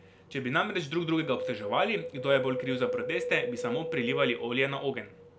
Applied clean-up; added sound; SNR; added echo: none; Wind; 6 dB; none.